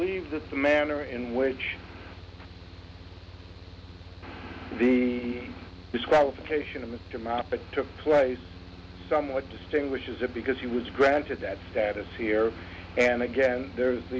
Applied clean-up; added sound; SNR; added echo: none; Mechanical fan; 16 dB; none.